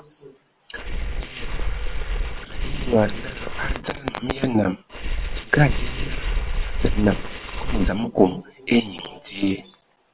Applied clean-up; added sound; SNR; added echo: neural separator model SepFormer WHAM!.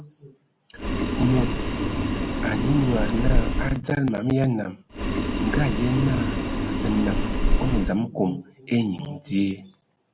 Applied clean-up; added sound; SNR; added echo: none; Boiling; -2 dB; none.